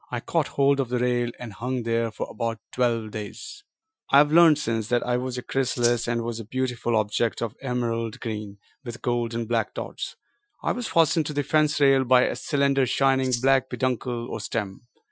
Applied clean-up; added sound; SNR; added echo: classical method Wiener filter.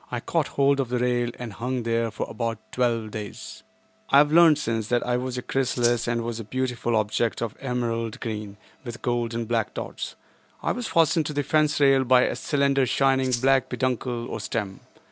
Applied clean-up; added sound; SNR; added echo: none; Rattle (instrument); 9 dB; none.